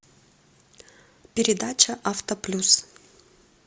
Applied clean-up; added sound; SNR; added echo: none; none; none; none.